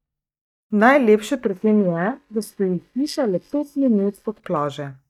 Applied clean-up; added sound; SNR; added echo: neural mask model DeepFilterNet 3.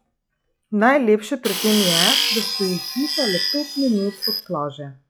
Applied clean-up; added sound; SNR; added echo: classical method log-MMSE.